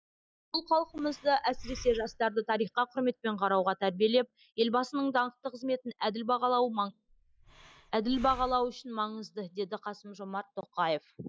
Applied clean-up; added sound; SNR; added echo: classical method log-MMSE.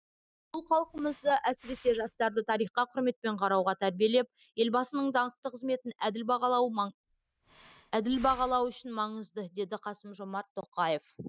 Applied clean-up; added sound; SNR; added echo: neural mask model RNNoise.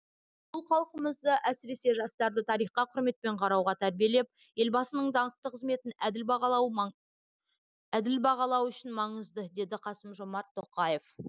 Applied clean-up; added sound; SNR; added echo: none; none; none; none.